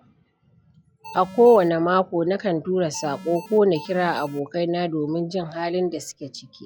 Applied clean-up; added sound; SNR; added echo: classical method log-MMSE.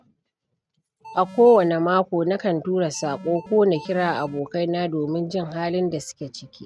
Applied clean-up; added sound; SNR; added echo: neural mask model RNNoise.